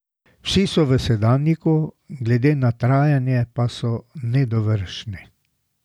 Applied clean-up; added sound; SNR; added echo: none; none; none; none.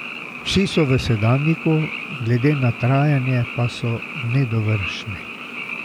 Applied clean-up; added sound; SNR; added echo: none; Frog; 11 dB; none.